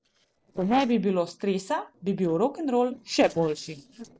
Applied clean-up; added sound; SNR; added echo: neural separator model SepFormer DNS4.